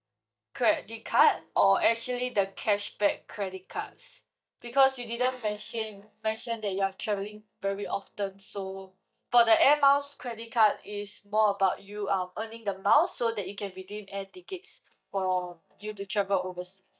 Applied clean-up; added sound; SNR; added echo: neural mask model DeepFilterNet 3.